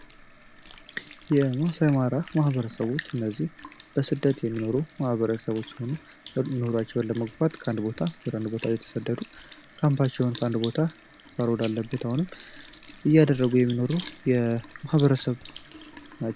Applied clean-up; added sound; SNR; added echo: none; Sink (filling or washing) / Liquid; 18 dB; none.